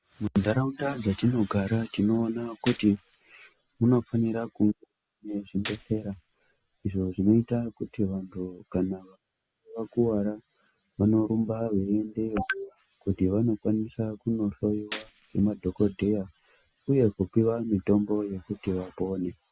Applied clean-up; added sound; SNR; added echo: none; Gunshot, gunfire; 19 dB; none.